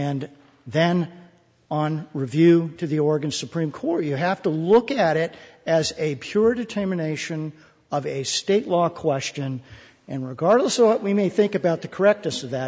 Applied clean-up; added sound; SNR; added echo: none; none; none; none.